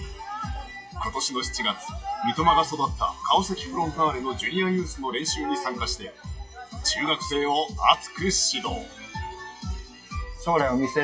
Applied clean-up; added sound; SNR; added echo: classical method WPE with log-MMSE.